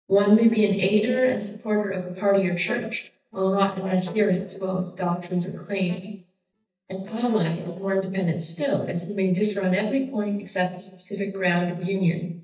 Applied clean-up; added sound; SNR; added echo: neural mask model DeepFilterNet 3.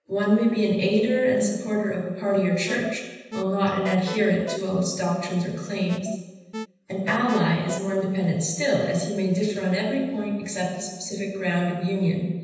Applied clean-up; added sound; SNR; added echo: none; Alarm; 11 dB; reverberation time 1.1 s.